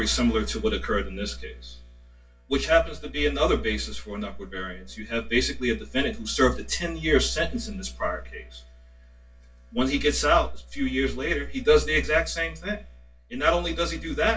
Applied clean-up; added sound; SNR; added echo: none; none; none; reverberation time 0.2 s.